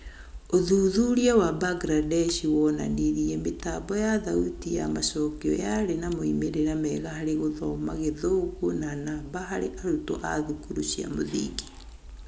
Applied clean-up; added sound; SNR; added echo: none; Fire; 15 dB; none.